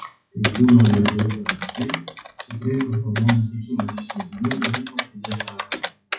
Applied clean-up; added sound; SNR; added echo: classical method WPE with log-MMSE.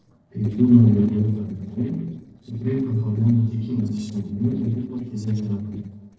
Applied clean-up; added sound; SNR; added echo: neural separator model SepFormer DNS4.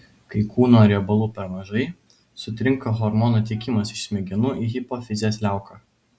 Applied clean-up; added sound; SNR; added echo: none; none; none; none.